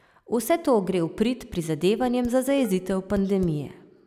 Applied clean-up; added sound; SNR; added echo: none; Dishes, pots, and pans; 18 dB; none.